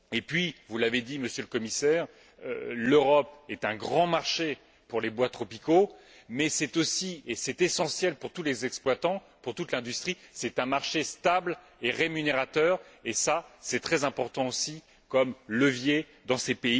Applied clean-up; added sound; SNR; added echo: none; none; none; none.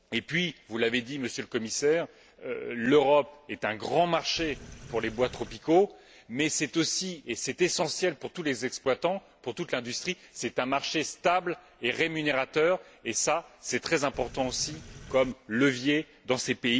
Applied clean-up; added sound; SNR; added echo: none; Sink (filling or washing); 16 dB; none.